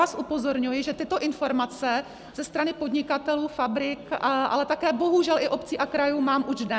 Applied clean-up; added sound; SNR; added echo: none; none; none; none.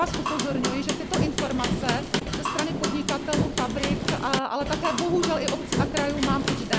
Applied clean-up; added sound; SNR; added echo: none; Hammer / Wood; -2 dB; none.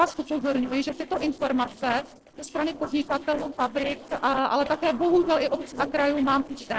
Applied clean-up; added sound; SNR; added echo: neural separator model SepFormer DNS4.